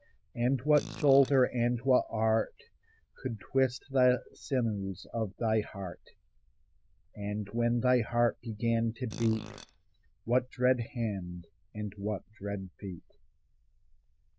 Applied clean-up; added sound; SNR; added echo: neural diffusion model UNIVERSE++.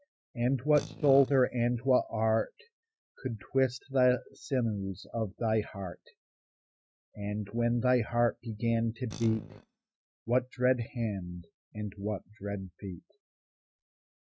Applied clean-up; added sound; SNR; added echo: neural mask model RNNoise.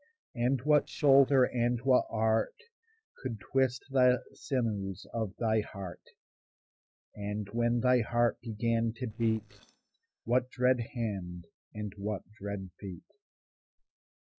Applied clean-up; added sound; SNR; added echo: neural separator model SepFormer DNS4.